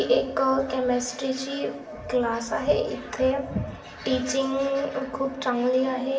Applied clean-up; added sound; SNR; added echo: none; none; none; reverberation time 0.7 s.